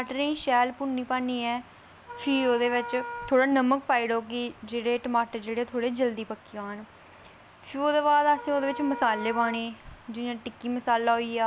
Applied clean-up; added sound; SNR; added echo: none; Wind instrument, woodwind instrument; 11 dB; none.